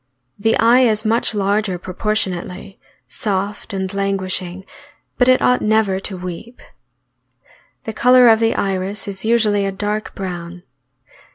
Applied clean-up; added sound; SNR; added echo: none; none; none; none.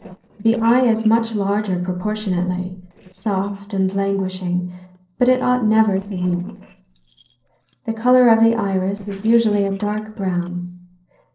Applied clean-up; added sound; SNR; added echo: neural separator model SepFormer DNS4.